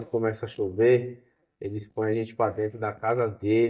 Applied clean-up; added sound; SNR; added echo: neural mask model DeepFilterNet 3.